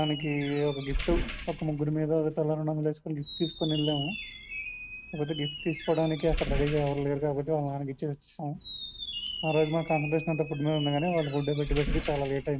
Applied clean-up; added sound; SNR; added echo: none; Squeak; 7 dB; none.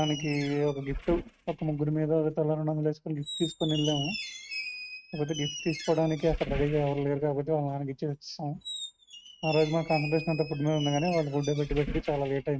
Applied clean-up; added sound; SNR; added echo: neural mask model RNNoise.